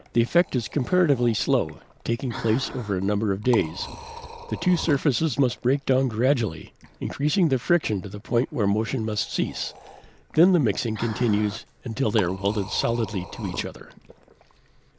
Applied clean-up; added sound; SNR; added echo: none; Liquid; 17 dB; none.